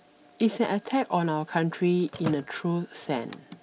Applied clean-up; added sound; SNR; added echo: none; Telephone; 16 dB; none.